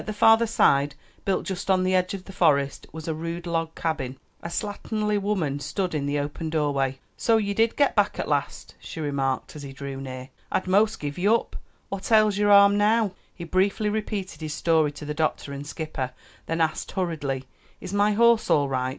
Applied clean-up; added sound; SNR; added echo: none; none; none; none.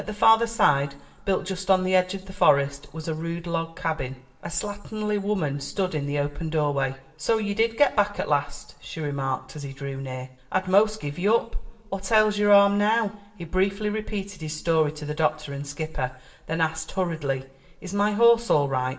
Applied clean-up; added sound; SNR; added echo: none; none; none; reverberation time 0.7 s.